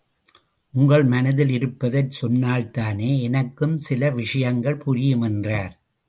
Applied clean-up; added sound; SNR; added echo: none; none; none; none.